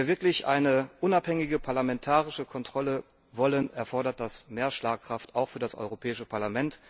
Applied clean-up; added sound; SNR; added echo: none; none; none; none.